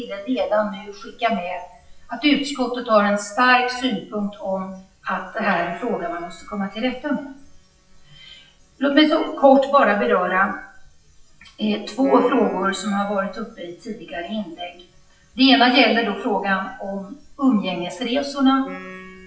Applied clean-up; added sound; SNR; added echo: classical method WPE with log-MMSE.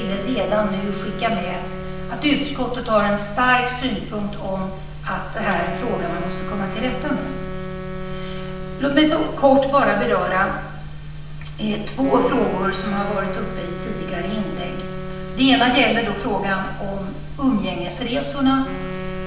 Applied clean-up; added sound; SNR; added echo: none; Wind instrument, woodwind instrument; 12 dB; reverberation time 0.8 s.